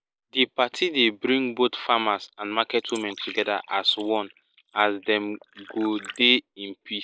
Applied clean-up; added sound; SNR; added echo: neural mask model Resemble Enhance denoiser.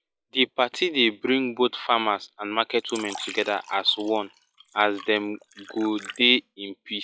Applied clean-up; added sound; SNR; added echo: classical method log-MMSE.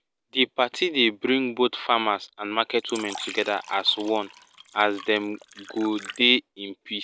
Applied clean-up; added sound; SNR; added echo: none; Fill (with liquid); 17 dB; none.